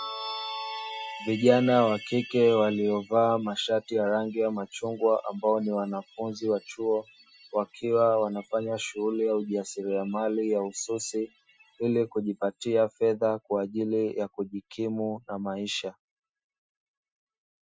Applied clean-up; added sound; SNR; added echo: classical method Wiener filter.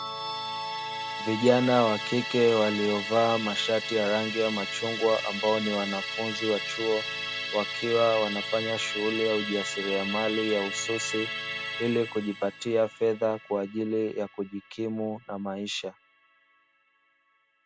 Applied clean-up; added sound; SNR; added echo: none; Musical instrument; 7 dB; none.